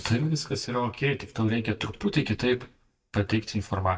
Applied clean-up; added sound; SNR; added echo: neural mask model DeepFilterNet 3.